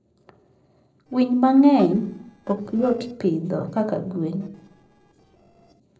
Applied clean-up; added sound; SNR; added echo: neural separator model SepFormer DNS4.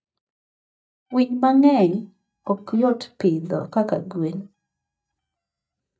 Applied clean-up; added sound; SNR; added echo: neural mask model DeepFilterNet 3.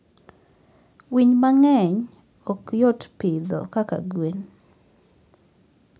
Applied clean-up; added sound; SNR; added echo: none; none; none; none.